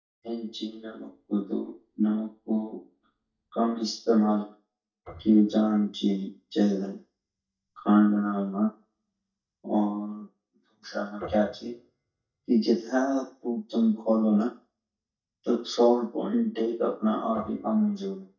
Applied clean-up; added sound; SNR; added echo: neural mask model DeepFilterNet 3.